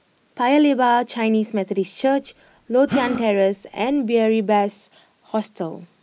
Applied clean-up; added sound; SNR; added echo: none; Gasp; 11 dB; none.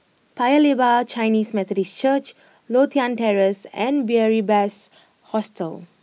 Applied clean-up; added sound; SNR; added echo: none; none; none; none.